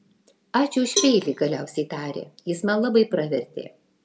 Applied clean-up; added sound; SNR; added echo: none; Cowbell; 8 dB; none.